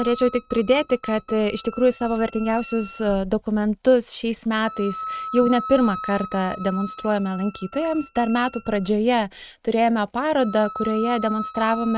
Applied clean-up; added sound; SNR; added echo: neural mask model RNNoise.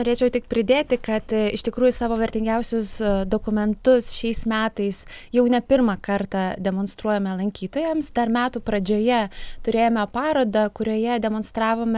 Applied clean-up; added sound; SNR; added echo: none; none; none; none.